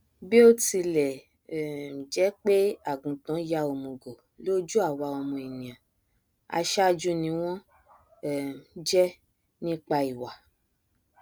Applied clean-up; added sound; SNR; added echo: none; none; none; none.